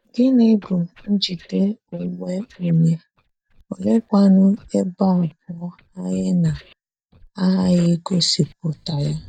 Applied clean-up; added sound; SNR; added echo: neural mask model DeepFilterNet 3.